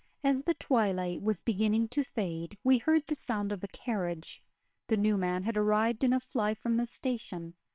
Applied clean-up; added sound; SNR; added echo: neural separator model SepFormer WHAMR!.